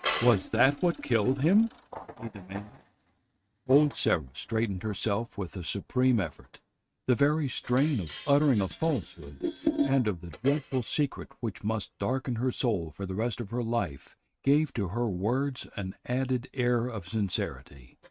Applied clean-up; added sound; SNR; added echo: neural mask model RNNoise.